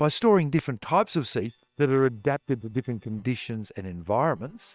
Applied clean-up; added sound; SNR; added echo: neural separator model SepFormer WHAM!.